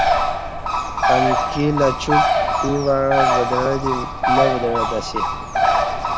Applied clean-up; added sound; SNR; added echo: none; Bird; -3 dB; none.